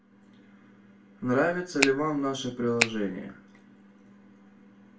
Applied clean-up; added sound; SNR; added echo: none; Finger snapping; -2 dB; reverberation time 0.3 s.